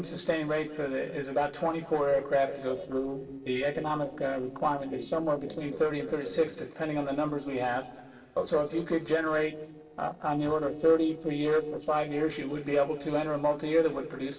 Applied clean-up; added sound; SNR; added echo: neural separator model SepFormer DNS4.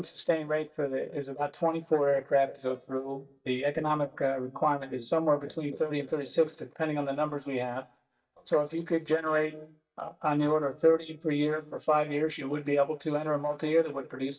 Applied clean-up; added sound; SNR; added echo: neural mask model DeepFilterNet 3.